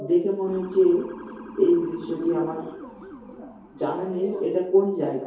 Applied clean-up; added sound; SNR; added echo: none; Motor vehicle (road) / Siren; 18 dB; reverberation time 2.4 s.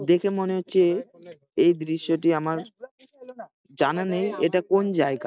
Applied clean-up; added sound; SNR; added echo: none; none; none; none.